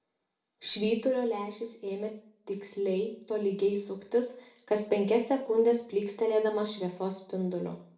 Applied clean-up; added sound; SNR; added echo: none; none; none; reverberation time 0.5 s.